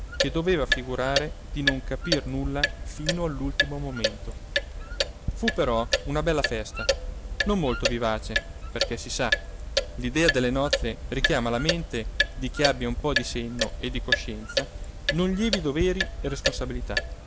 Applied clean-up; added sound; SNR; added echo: none; Clock; 0 dB; none.